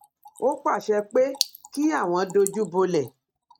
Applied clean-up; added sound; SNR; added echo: neural mask model RNNoise.